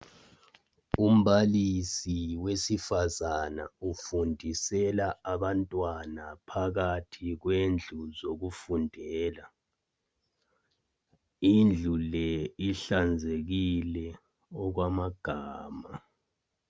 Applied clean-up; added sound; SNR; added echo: none; none; none; none.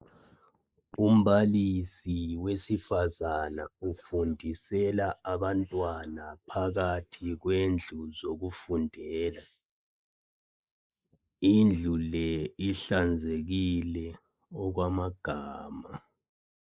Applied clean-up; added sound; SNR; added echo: neural mask model Resemble Enhance denoiser.